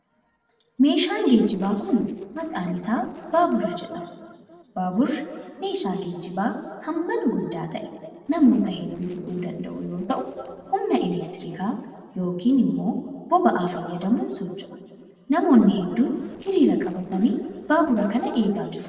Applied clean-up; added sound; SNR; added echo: neural separator model SepFormer DNS4.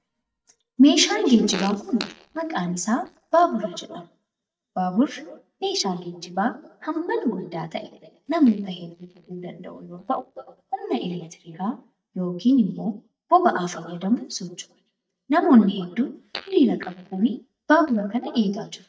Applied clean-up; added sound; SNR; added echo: neural mask model DeepFilterNet 3.